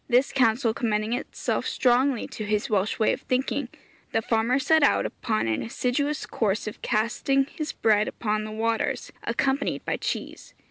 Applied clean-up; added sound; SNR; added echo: none; none; none; none.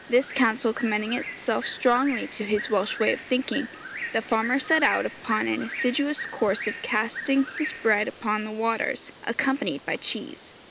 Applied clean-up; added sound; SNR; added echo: none; Bird; 11 dB; none.